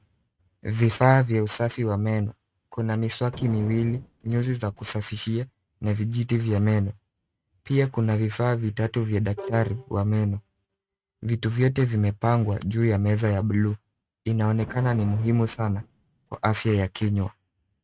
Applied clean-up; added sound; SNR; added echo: neural mask model RNNoise.